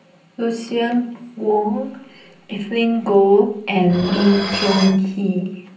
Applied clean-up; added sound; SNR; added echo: none; Dishes, pots, and pans; 11 dB; reverberation time 0.6 s.